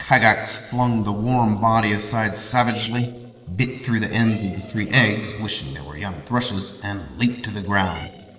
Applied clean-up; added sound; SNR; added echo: neural separator model SepFormer DNS4.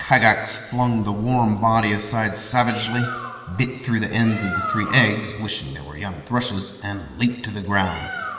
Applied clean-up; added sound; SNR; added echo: none; Bird; 13 dB; reverberation time 2.2 s.